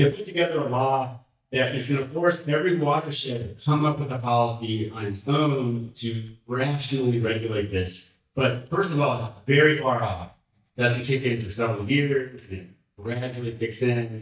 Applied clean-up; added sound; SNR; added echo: neural mask model DeepFilterNet 3.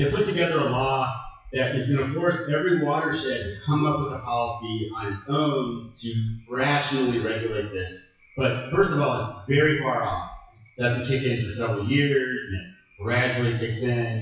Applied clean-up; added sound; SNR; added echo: classical method WPE with log-MMSE.